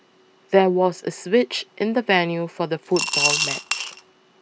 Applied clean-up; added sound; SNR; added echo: none; Coin (dropping) / Glass; 2 dB; none.